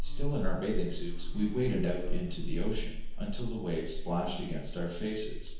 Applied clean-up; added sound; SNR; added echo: none; Buzz; -3 dB; reverberation time 1.0 s.